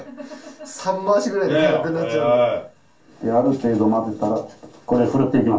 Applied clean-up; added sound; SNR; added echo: none; none; none; reverberation time 0.2 s.